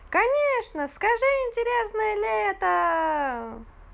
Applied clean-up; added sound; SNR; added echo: none; none; none; none.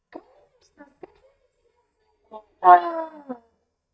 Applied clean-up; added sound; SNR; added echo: neural mask model DeepFilterNet 3.